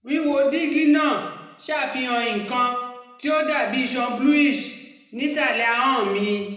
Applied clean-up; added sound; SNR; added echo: none; none; none; reverberation time 0.9 s.